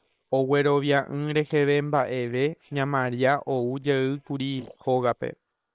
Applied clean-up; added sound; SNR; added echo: neural separator model SepFormer WHAM!.